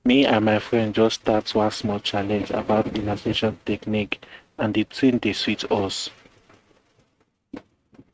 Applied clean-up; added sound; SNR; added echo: neural mask model RNNoise.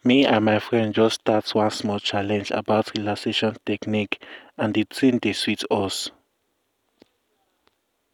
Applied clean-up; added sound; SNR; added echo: none; none; none; none.